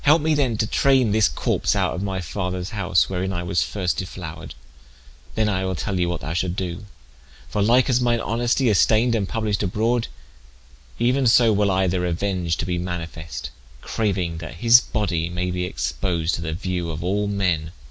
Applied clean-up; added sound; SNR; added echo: none; none; none; none.